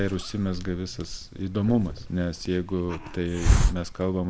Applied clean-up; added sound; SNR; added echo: none; Hiss; 1 dB; none.